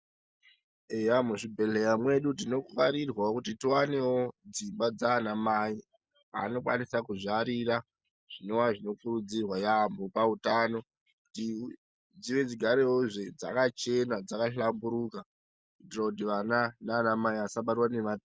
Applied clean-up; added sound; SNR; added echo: none; none; none; none.